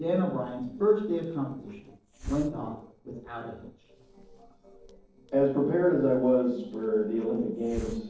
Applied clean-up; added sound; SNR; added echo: neural separator model SepFormer DNS4.